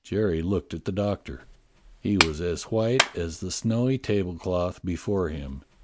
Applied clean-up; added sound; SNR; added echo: none; Clapping; 7 dB; none.